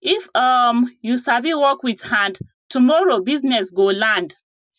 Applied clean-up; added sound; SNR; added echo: none; none; none; none.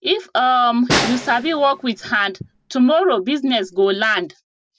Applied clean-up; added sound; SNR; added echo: none; Snare drum; 8 dB; none.